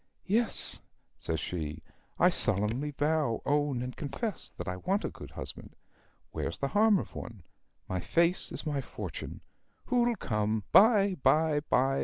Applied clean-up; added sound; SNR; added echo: none; Fireworks; 20 dB; none.